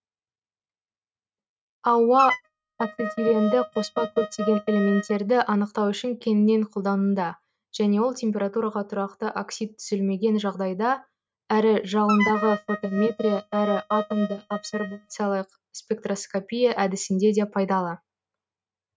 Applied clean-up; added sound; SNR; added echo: neural mask model RNNoise.